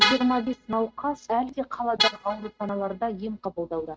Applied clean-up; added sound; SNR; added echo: neural mask model RNNoise.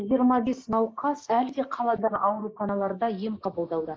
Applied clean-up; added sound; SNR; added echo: neural mask model Resemble Enhance denoiser.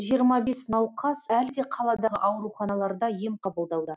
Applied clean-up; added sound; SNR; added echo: none; none; none; none.